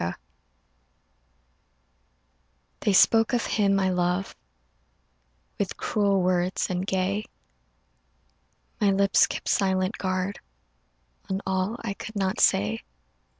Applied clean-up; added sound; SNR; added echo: none; none; none; none.